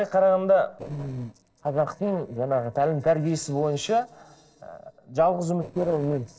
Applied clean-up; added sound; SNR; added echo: neural separator model SepFormer DNS4.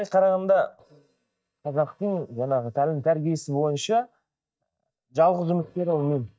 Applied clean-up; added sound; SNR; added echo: neural mask model DeepFilterNet 3.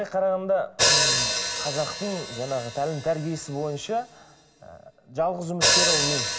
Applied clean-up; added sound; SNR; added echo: none; Hi-hat; -2 dB; reverberation time 1.0 s.